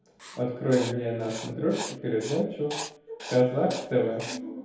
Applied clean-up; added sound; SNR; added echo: none; Writing; 13 dB; reverberation time 1.9 s.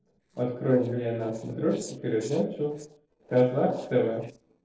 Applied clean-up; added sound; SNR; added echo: neural separator model SepFormer DNS4.